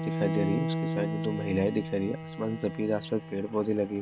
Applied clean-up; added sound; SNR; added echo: none; Bowed string instrument; 3 dB; none.